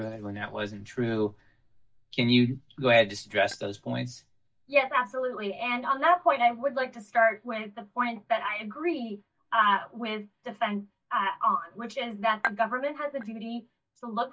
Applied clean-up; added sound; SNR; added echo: neural mask model DeepFilterNet 3.